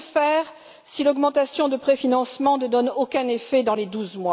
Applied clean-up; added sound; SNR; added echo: none; none; none; none.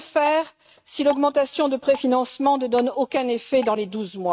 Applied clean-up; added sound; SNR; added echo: neural mask model RNNoise.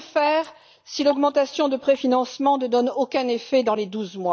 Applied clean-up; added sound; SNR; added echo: neural mask model DeepFilterNet 3.